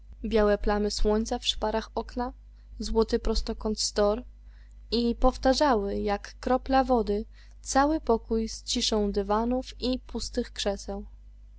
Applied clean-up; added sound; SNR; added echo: none; none; none; none.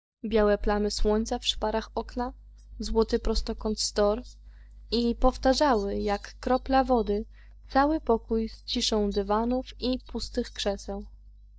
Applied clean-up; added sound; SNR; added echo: neural mask model DeepFilterNet 3.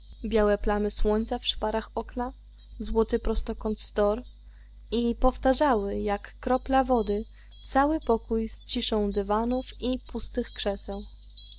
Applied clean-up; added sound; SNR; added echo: none; Fowl; 18 dB; none.